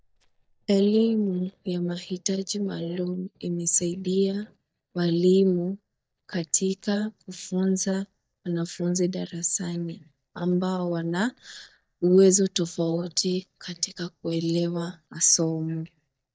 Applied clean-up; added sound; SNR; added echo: neural mask model DeepFilterNet 3.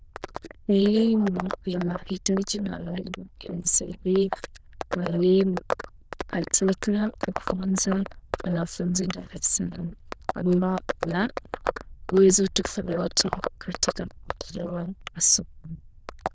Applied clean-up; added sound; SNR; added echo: neural diffusion model UNIVERSE++.